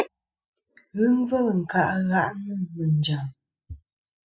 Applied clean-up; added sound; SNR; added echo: classical method spectral subtraction.